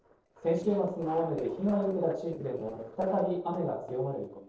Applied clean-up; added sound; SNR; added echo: neural separator model SepFormer DNS4.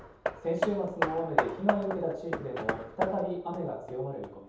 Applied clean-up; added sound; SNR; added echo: none; Hammer; 1 dB; reverberation time 0.7 s.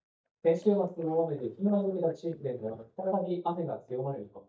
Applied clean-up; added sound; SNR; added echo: neural mask model DeepFilterNet 3.